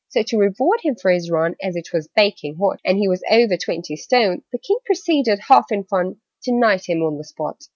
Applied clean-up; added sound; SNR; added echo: none; none; none; none.